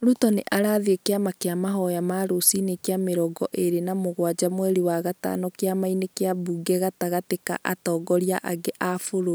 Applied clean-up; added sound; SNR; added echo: none; none; none; none.